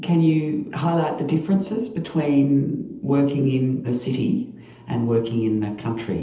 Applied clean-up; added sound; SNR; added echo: none; none; none; reverberation time 0.8 s.